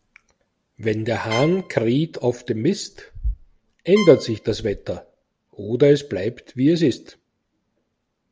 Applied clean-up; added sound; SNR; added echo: none; Trumpet; 12 dB; none.